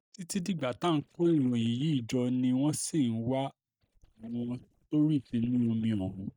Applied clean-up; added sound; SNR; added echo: neural mask model DeepFilterNet 3.